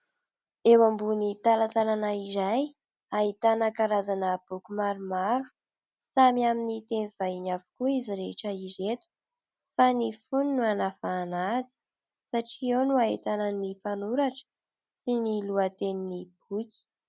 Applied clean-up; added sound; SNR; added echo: none; none; none; none.